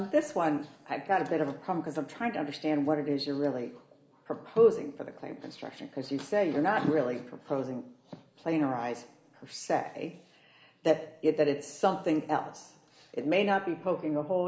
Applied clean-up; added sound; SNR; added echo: none; none; none; reverberation time 2.0 s.